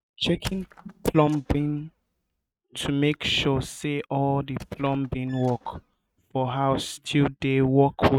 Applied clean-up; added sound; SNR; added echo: neural mask model RNNoise.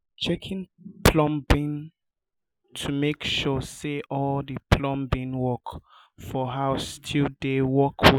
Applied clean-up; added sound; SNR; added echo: none; none; none; none.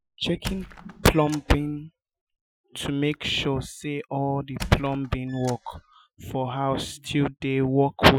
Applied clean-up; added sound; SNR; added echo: classical method Wiener filter.